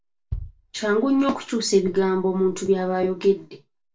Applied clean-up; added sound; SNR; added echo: none; Bass drum; 16 dB; reverberation time 0.2 s.